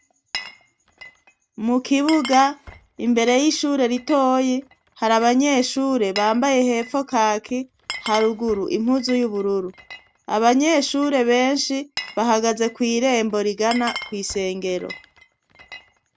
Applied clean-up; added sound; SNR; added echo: none; Glass; 17 dB; none.